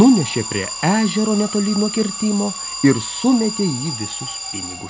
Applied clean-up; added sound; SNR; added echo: none; Alarm; 9 dB; none.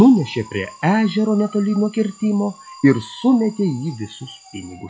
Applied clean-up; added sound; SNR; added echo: classical method log-MMSE.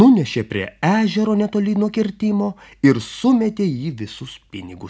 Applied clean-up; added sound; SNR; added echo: none; none; none; none.